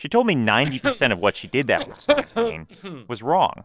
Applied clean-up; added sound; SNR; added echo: neural separator model SepFormer DNS4.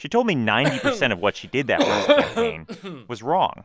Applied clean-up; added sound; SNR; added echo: none; Cough; 0 dB; none.